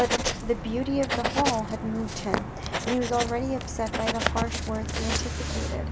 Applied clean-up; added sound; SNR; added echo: none; Writing; 0 dB; none.